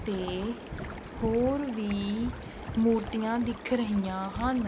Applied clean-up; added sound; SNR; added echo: none; Stream; 17 dB; none.